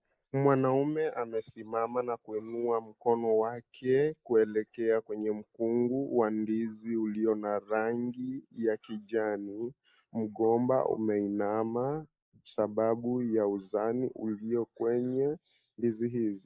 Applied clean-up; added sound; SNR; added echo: neural mask model Resemble Enhance denoiser.